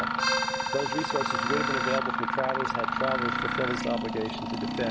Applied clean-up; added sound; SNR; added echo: none; Accordion + Mechanisms; -4 dB; none.